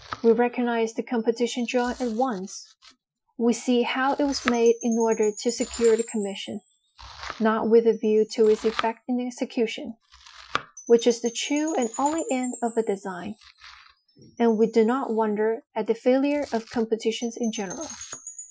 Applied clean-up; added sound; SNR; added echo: classical method Wiener filter.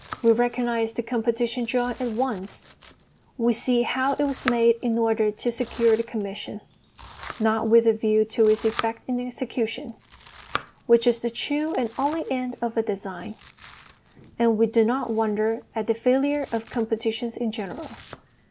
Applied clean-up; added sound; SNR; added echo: none; Domestic sounds, home sounds + Wind chime / Percussion; 16 dB; none.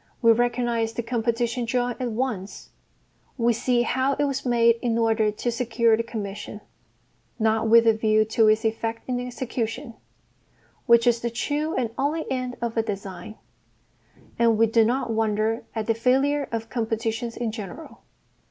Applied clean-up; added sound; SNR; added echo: none; none; none; none.